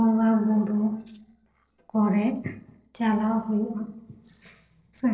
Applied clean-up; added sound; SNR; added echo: neural separator model SepFormer DNS4.